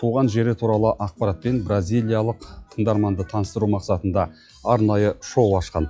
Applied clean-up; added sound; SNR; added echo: classical method log-MMSE.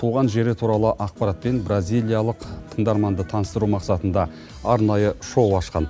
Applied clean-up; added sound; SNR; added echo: none; Guitar; 19 dB; none.